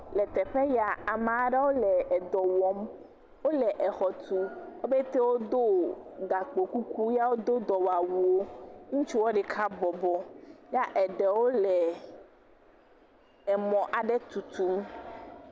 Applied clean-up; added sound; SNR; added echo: none; none; none; none.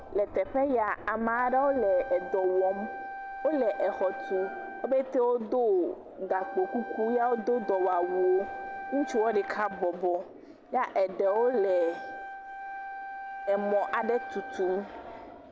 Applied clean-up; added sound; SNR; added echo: none; Wind instrument, woodwind instrument; 12 dB; none.